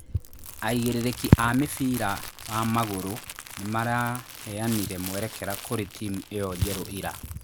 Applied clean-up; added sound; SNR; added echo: none; Crumpling, crinkling; 12 dB; none.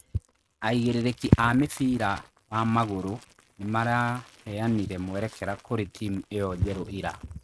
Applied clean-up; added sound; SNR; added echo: neural mask model RNNoise.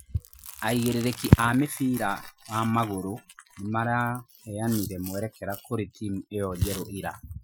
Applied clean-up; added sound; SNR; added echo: classical method Wiener filter.